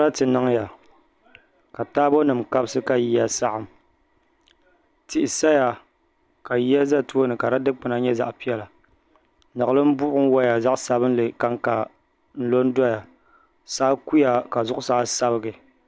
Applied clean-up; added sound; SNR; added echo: none; none; none; none.